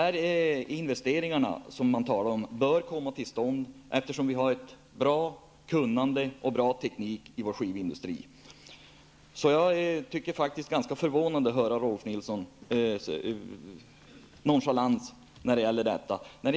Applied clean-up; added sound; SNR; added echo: none; none; none; none.